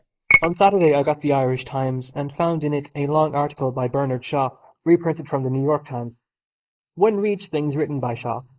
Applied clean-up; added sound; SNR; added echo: neural mask model Resemble Enhance denoiser.